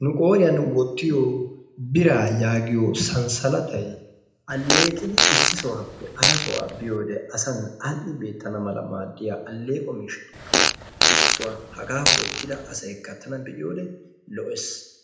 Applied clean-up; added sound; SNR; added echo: none; Fart; -3 dB; reverberation time 0.7 s.